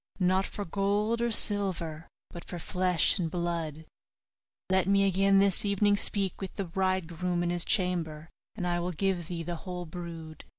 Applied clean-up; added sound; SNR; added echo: none; none; none; none.